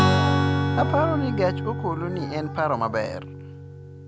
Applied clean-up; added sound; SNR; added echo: none; Strum; -2 dB; none.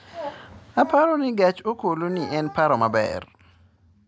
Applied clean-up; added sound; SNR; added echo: none; none; none; none.